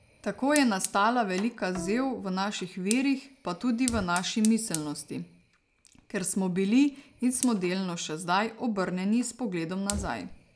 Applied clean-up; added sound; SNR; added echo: none; Bowed string instrument + Fire; 13 dB; none.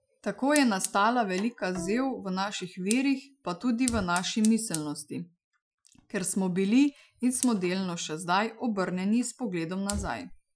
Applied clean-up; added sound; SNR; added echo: classical method Wiener filter.